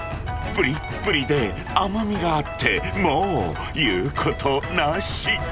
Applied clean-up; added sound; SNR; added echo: none; Rain; 14 dB; none.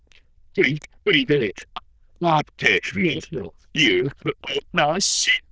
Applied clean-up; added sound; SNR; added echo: neural diffusion model UNIVERSE++.